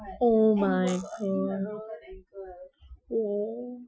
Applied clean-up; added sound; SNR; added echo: classical method Wiener filter.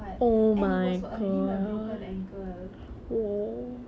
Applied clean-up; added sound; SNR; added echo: none; none; none; none.